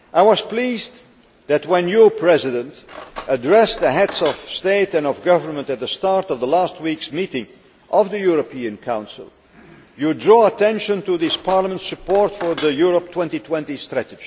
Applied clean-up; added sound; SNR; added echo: none; Cutlery, silverware; 16 dB; none.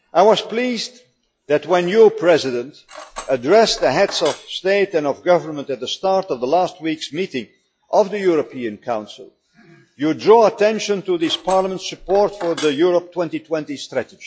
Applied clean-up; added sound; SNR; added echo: classical method log-MMSE.